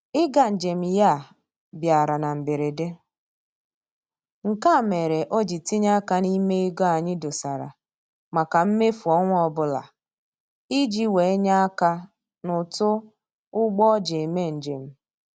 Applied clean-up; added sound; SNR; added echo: none; none; none; none.